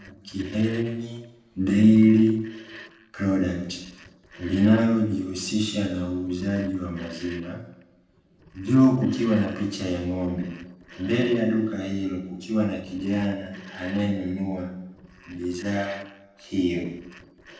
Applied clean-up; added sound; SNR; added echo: neural separator model SepFormer DNS4.